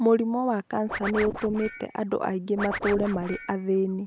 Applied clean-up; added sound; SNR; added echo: none; Scratching (performance technique); 10 dB; none.